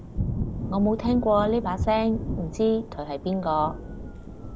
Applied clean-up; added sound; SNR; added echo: none; Thunder / Rain; 6 dB; none.